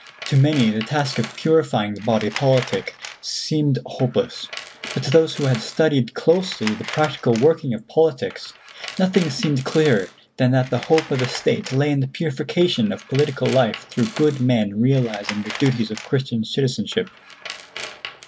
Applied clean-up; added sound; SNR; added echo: none; Tools; 15 dB; none.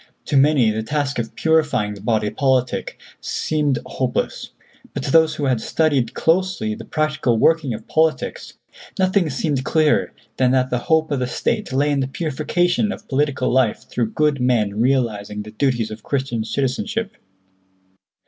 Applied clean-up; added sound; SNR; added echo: none; none; none; none.